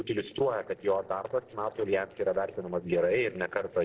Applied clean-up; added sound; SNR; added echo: neural separator model SepFormer DNS4.